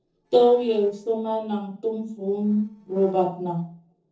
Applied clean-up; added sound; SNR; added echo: neural separator model SepFormer DNS4.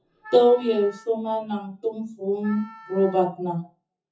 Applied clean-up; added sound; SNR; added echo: classical method WPE with log-MMSE.